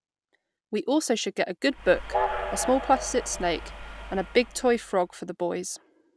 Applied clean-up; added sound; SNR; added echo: none; Train; 7 dB; none.